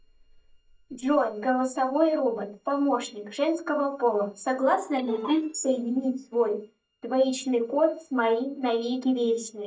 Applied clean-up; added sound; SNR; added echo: neural mask model DeepFilterNet 3.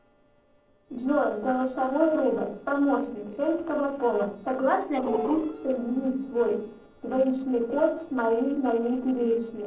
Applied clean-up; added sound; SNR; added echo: neural separator model SepFormer DNS4.